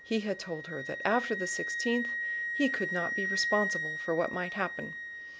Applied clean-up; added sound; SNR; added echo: none; Wind instrument, woodwind instrument; 2 dB; none.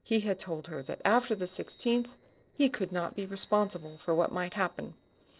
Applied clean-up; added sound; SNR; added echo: neural separator model SepFormer DNS4.